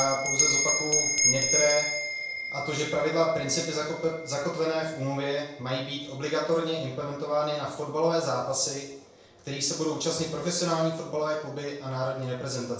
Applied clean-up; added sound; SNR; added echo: none; Bell; 3 dB; reverberation time 0.7 s.